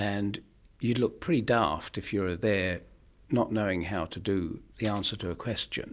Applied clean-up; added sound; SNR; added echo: none; Coin (dropping); 13 dB; none.